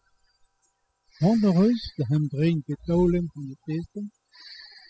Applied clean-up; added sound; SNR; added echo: classical method spectral subtraction.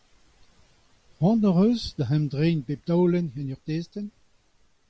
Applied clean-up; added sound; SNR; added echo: none; none; none; none.